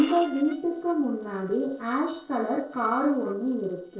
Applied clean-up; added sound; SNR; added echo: neural separator model SepFormer DNS4.